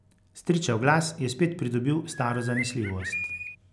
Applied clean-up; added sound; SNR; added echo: none; Bird; 8 dB; none.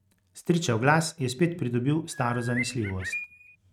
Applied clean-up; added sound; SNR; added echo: neural mask model RNNoise.